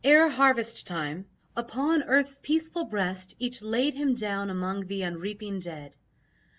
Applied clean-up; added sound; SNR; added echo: none; none; none; none.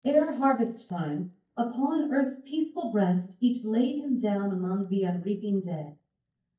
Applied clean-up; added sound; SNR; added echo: neural mask model DeepFilterNet 3.